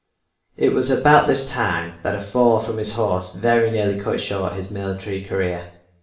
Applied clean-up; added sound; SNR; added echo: none; none; none; reverberation time 0.5 s.